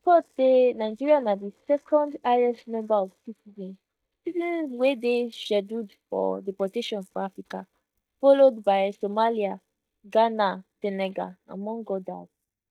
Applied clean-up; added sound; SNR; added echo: neural mask model DeepFilterNet 3.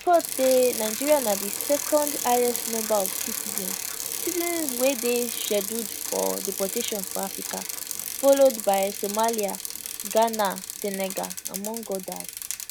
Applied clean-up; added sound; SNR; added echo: none; Bicycle; 6 dB; none.